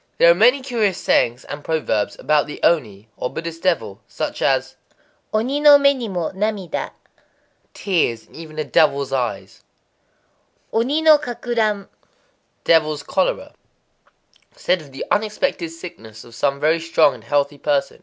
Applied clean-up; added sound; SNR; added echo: none; none; none; none.